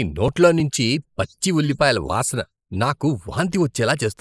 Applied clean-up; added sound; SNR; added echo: neural mask model Resemble Enhance denoiser.